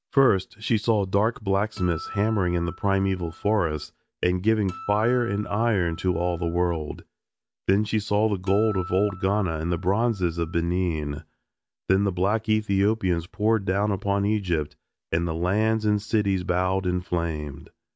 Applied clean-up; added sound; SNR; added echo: none; Acoustic guitar; 17 dB; none.